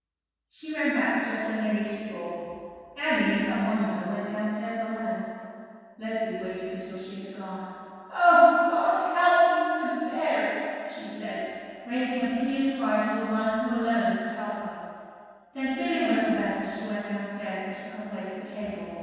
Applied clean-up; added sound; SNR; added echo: none; none; none; reverberation time 2.1 s.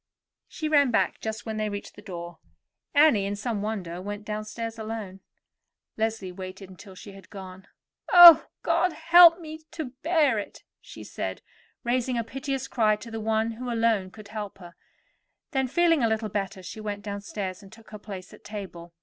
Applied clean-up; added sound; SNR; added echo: none; none; none; none.